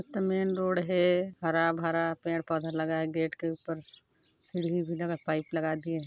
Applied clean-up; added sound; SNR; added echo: none; none; none; none.